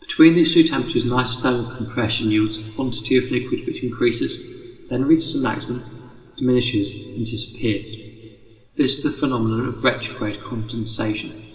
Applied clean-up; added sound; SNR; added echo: none; none; none; reverberation time 2.2 s.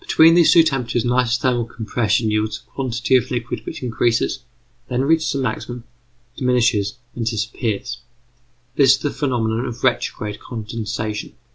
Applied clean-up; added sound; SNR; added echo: none; none; none; none.